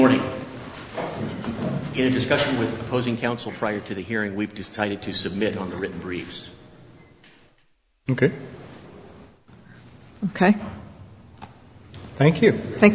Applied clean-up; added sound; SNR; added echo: none; none; none; none.